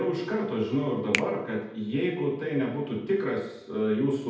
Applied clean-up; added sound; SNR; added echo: none; Finger snapping; 10 dB; reverberation time 0.8 s.